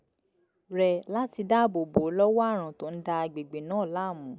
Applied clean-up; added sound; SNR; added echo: none; none; none; none.